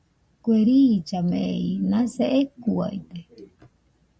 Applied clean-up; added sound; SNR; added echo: none; none; none; none.